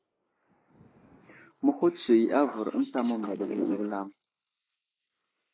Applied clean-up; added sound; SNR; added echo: neural mask model Resemble Enhance denoiser.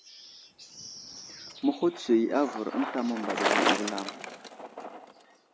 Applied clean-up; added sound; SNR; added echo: none; Bicycle; 3 dB; none.